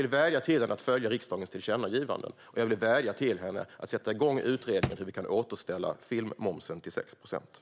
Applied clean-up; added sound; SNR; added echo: none; Drawer open or close; 7 dB; none.